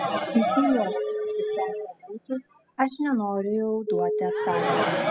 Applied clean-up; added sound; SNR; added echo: classical method spectral subtraction.